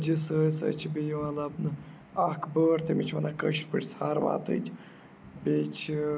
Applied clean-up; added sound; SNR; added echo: none; none; none; none.